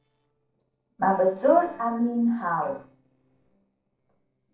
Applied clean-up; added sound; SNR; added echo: neural separator model SepFormer DNS4.